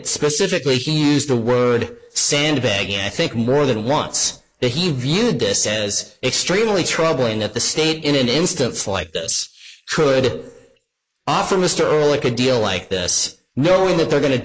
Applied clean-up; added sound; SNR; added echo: neural mask model Resemble Enhance denoiser.